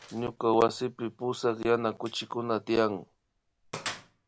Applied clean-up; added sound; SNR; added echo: none; Gunshot, gunfire; 17 dB; none.